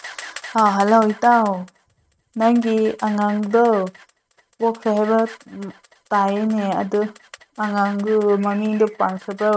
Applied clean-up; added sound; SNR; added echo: neural mask model RNNoise.